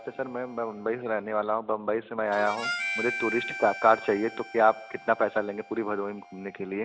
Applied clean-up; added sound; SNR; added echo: none; Harmonica; 11 dB; none.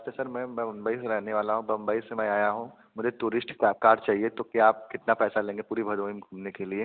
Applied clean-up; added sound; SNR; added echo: none; none; none; none.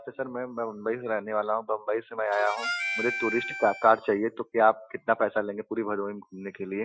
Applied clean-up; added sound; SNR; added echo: classical method Wiener filter.